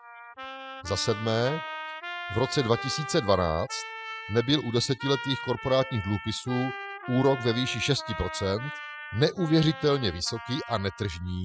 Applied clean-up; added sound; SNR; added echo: classical method spectral subtraction.